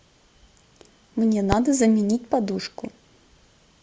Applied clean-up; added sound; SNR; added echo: none; none; none; none.